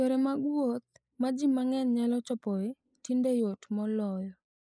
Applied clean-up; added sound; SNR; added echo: neural mask model Resemble Enhance denoiser.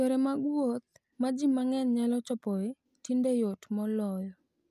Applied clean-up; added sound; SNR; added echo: none; none; none; none.